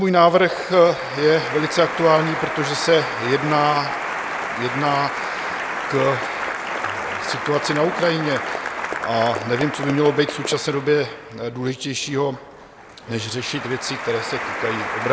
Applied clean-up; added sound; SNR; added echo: none; Applause; 6 dB; none.